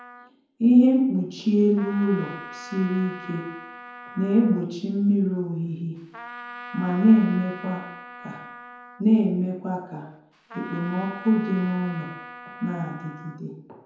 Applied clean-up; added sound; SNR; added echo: none; Trumpet; 17 dB; reverberation time 0.9 s.